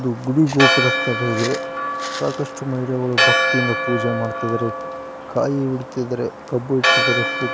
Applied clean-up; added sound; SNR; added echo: none; Church bell; 0 dB; none.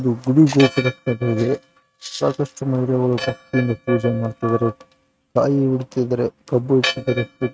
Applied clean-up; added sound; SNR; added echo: neural mask model RNNoise.